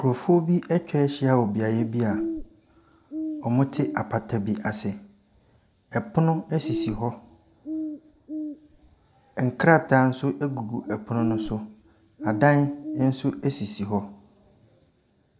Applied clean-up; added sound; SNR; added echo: none; Bird; 11 dB; none.